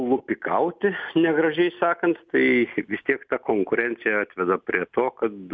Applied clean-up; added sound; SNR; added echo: none; none; none; none.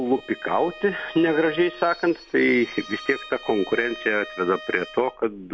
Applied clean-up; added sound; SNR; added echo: none; Bowed string instrument; 16 dB; none.